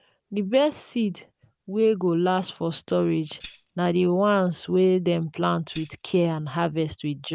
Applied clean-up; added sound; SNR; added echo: none; Tambourine; 7 dB; none.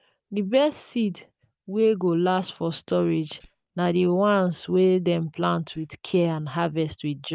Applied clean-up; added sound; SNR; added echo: neural mask model DeepFilterNet 3.